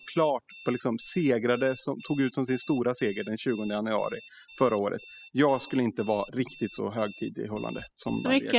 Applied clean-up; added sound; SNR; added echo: classical method spectral subtraction.